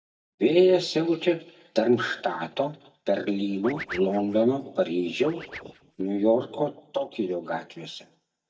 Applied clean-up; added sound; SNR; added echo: neural mask model DeepFilterNet 3.